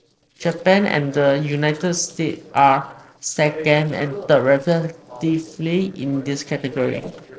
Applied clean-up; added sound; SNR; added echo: neural separator model SepFormer DNS4.